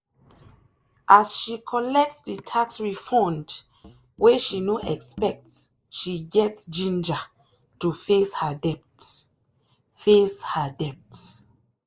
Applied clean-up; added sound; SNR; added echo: neural mask model Resemble Enhance denoiser.